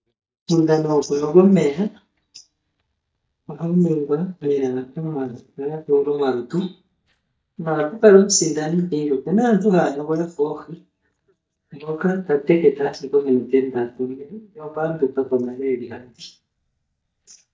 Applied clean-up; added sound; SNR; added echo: neural mask model DeepFilterNet 3.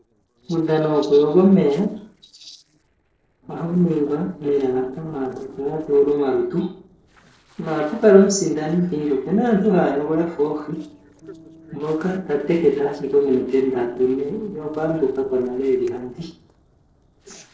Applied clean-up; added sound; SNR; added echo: neural separator model SepFormer DNS4.